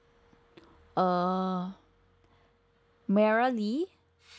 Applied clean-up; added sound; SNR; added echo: none; none; none; none.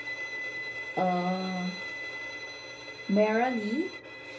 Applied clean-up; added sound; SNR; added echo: none; Bowed string instrument; 7 dB; reverberation time 0.3 s.